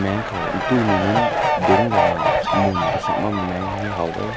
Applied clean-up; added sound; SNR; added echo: none; Fowl; -3 dB; none.